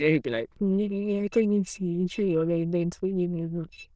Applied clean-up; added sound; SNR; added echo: neural diffusion model UNIVERSE++.